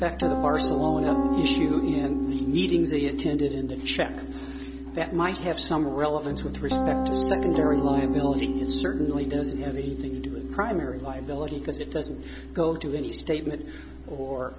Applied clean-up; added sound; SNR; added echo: none; Piano; 0 dB; none.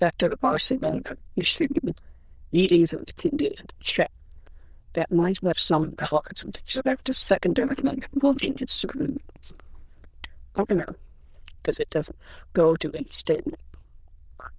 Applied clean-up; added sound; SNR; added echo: neural diffusion model UNIVERSE++.